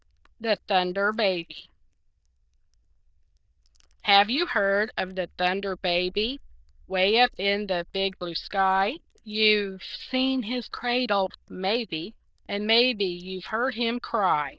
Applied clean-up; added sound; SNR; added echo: neural diffusion model UNIVERSE++.